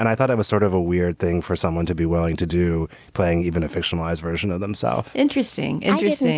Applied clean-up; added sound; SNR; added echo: none; none; none; none.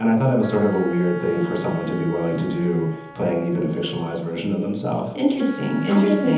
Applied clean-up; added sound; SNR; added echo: none; Wind instrument, woodwind instrument; 18 dB; reverberation time 1.3 s.